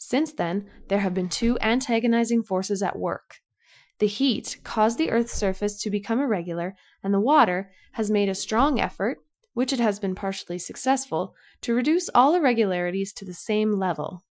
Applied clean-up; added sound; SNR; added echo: classical method Wiener filter.